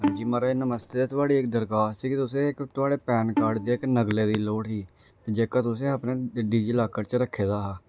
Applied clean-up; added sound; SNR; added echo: none; Bowed string instrument; 8 dB; none.